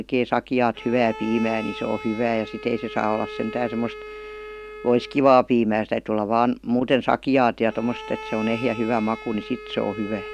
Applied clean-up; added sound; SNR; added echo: none; Bowed string instrument; 15 dB; none.